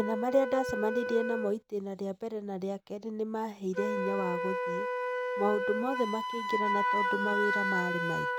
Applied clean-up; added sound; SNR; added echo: none; Wind instrument, woodwind instrument; 0 dB; none.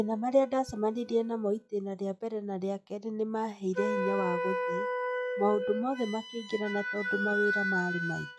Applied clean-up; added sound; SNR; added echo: classical method log-MMSE.